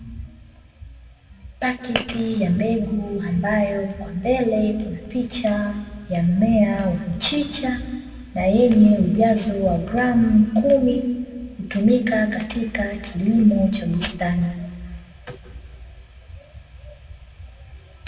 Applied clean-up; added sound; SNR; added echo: none; none; none; reverberation time 1.5 s.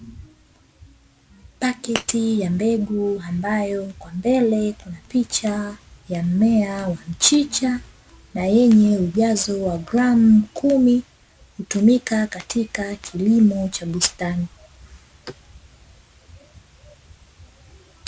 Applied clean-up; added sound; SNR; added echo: none; none; none; none.